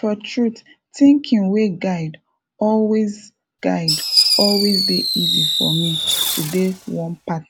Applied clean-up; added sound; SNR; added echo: none; Fireworks; 0 dB; none.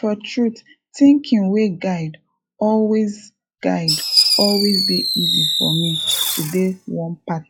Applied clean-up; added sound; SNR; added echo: classical method log-MMSE.